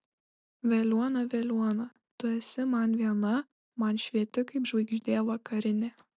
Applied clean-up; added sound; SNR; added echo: none; none; none; none.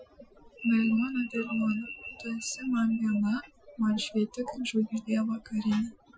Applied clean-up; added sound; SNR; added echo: classical method Wiener filter.